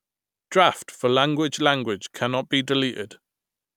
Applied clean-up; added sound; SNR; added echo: none; none; none; none.